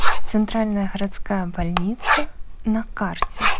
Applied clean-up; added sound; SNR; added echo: none; Writing; -5 dB; none.